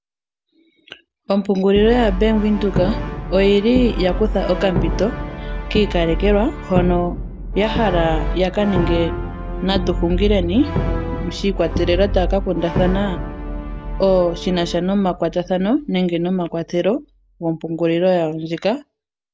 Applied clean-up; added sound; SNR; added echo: none; Brass instrument; 5 dB; none.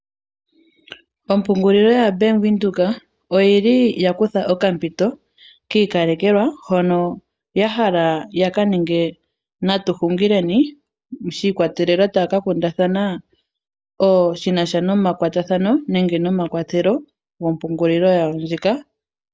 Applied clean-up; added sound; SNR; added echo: none; none; none; none.